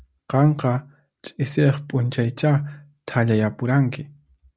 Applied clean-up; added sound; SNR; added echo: none; none; none; none.